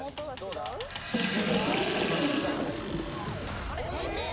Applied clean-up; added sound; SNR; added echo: none; Sink (filling or washing) / Water; -3 dB; none.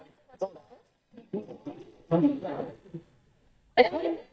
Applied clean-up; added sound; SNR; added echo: neural mask model DeepFilterNet 3.